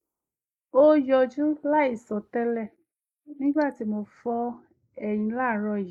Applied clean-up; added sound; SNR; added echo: neural mask model Resemble Enhance denoiser.